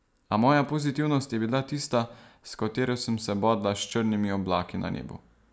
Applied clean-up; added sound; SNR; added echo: none; none; none; none.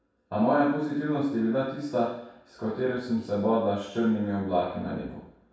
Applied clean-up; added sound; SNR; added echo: none; none; none; reverberation time 0.7 s.